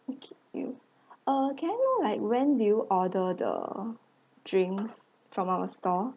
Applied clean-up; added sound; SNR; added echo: none; none; none; none.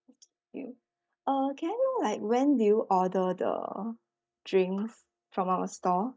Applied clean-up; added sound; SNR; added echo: neural mask model DeepFilterNet 3.